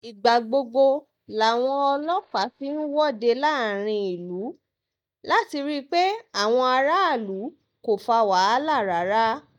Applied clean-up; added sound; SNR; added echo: neural mask model DeepFilterNet 3.